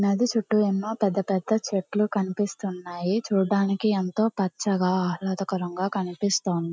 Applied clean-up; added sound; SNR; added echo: none; none; none; none.